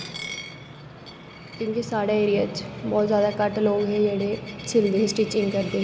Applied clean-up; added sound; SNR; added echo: none; Coin (dropping); 19 dB; none.